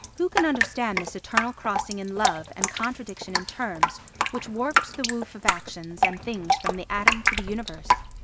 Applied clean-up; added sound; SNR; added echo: none; Drip; -3 dB; none.